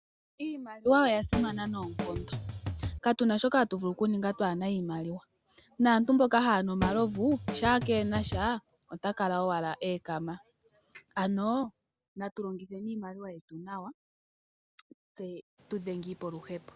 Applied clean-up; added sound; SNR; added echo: none; Drum kit; 5 dB; none.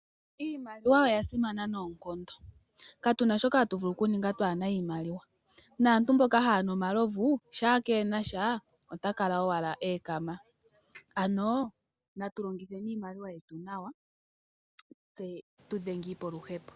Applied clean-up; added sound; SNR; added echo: none; none; none; none.